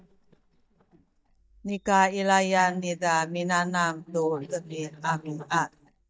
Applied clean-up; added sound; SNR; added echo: neural mask model DeepFilterNet 3.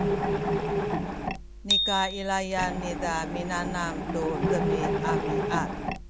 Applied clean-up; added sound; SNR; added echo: none; Mechanisms + Bicycle bell; -4 dB; none.